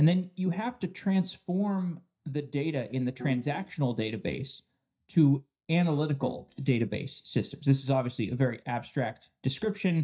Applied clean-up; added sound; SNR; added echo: neural mask model DeepFilterNet 3.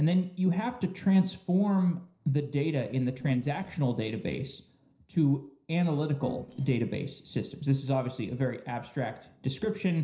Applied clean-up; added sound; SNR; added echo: neural separator model SepFormer DNS4.